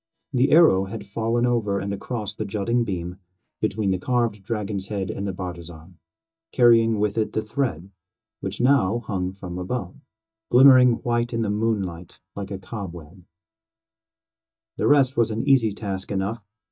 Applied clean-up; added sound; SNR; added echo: neural mask model DeepFilterNet 3.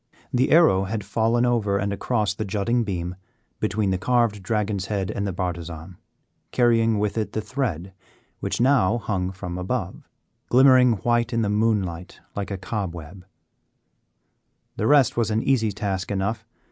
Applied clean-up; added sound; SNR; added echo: none; none; none; none.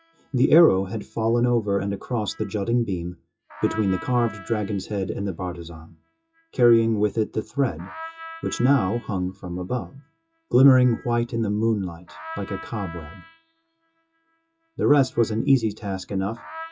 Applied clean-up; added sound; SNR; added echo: classical method WPE with log-MMSE.